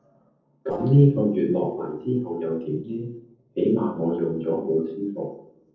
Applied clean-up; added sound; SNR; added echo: neural separator model SepFormer DNS4.